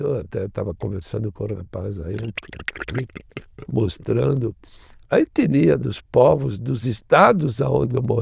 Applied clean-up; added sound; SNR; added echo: neural diffusion model UNIVERSE++.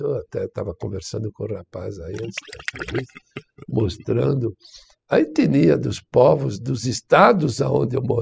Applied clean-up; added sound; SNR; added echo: classical method spectral subtraction.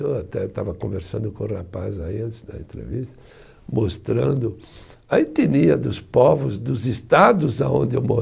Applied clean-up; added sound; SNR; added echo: none; none; none; none.